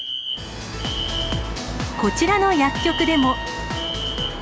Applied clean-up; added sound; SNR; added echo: none; Alarm + Trumpet; 7 dB; none.